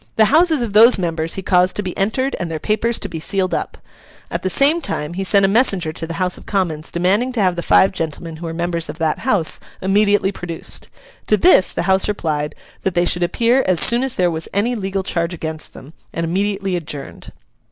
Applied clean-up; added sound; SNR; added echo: none; none; none; none.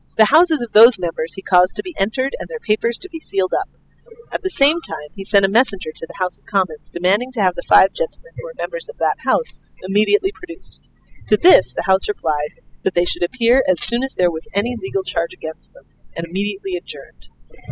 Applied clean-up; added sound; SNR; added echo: classical method spectral subtraction.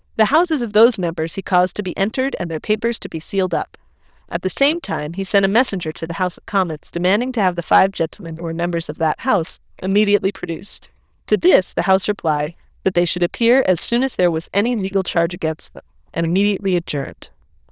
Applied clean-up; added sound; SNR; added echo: neural diffusion model UNIVERSE++.